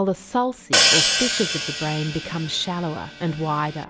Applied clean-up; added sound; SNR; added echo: none; Hi-hat; -2 dB; none.